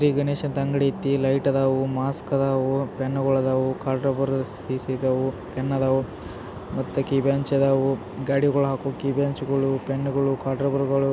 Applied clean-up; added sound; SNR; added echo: none; none; none; none.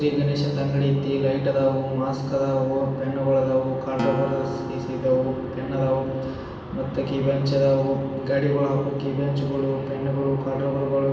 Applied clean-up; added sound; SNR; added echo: none; Acoustic guitar; 12 dB; reverberation time 1.3 s.